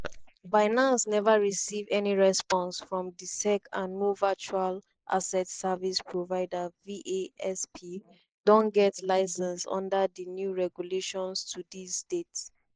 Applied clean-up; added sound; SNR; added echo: neural mask model Resemble Enhance denoiser.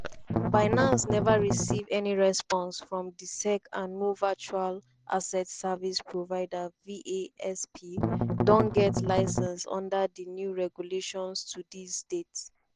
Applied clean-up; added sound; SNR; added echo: none; Strum; -2 dB; none.